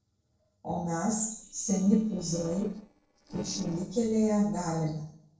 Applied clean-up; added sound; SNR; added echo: neural separator model SepFormer DNS4.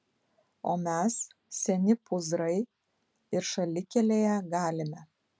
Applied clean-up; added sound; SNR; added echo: none; none; none; none.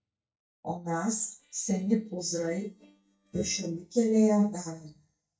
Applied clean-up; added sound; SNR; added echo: neural mask model DeepFilterNet 3.